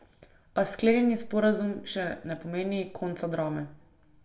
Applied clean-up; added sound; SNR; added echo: none; none; none; reverberation time 0.5 s.